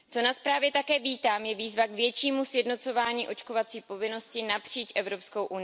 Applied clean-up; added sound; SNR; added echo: none; none; none; none.